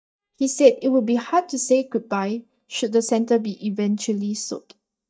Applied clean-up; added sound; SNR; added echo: neural mask model DeepFilterNet 3.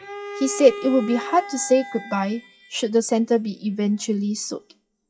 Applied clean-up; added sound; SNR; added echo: classical method WPE with log-MMSE.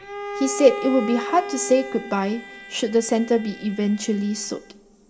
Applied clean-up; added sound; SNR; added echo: none; Bowed string instrument; 11 dB; reverberation time 2.4 s.